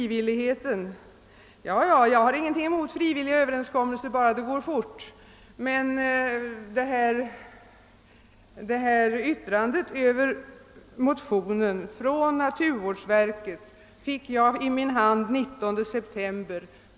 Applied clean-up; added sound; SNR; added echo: none; none; none; none.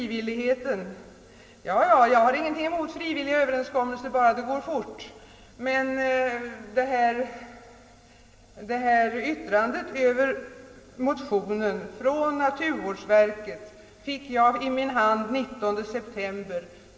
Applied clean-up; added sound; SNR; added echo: none; none; none; reverberation time 2.6 s.